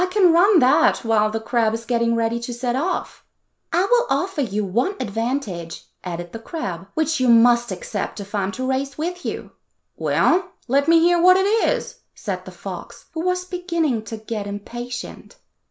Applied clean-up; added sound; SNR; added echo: none; none; none; none.